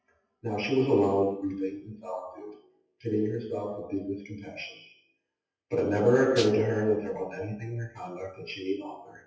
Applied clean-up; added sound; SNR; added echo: classical method WPE with log-MMSE.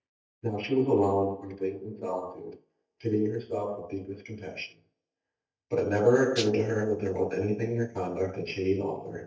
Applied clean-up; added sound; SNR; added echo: neural mask model DeepFilterNet 3.